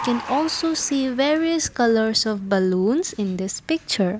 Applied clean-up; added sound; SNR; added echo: none; Applause / Crowd; 17 dB; none.